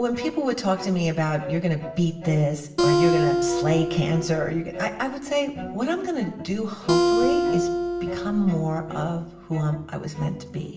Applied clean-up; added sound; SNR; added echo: none; Acoustic guitar; 1 dB; reverberation time 0.7 s.